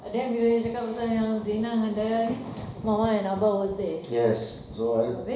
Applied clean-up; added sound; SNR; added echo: none; none; none; none.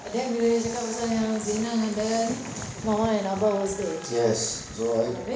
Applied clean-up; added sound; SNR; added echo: none; Applause; 17 dB; none.